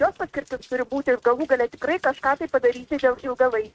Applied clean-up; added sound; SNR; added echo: neural mask model RNNoise.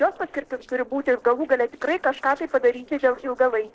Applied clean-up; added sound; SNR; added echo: neural separator model SepFormer DNS4.